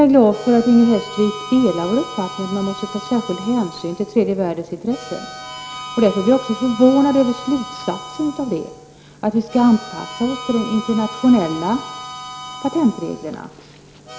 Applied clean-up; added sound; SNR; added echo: none; Harmonica; 15 dB; none.